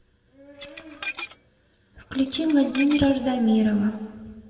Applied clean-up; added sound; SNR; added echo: none; Dishes, pots, and pans / Glass; 13 dB; reverberation time 1.5 s.